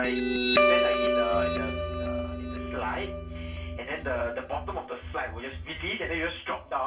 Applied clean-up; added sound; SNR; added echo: none; Guitar; -5 dB; reverberation time 0.2 s.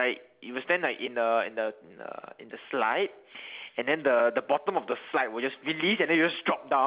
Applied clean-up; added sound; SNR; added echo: none; none; none; none.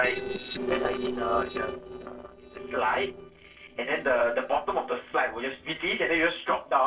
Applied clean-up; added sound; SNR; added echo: neural separator model SepFormer DNS4.